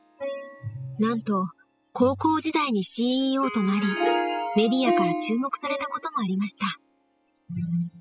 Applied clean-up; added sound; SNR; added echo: classical method spectral subtraction.